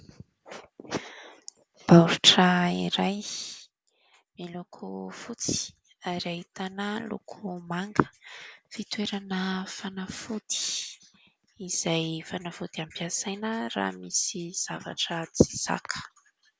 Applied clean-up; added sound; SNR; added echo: none; none; none; none.